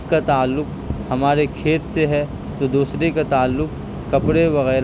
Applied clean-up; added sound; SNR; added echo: none; none; none; none.